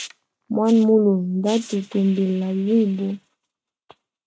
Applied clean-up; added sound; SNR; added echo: neural mask model RNNoise.